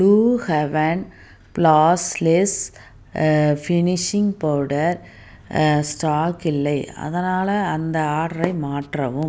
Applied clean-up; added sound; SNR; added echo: none; none; none; none.